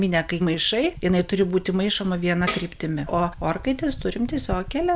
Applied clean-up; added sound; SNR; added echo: none; Tambourine; 0 dB; none.